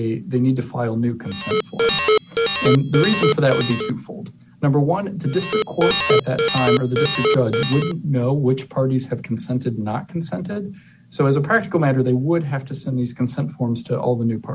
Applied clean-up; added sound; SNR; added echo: none; Alarm; 0 dB; none.